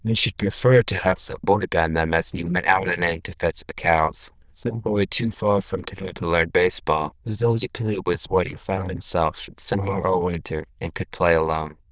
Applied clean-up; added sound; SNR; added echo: neural diffusion model UNIVERSE++.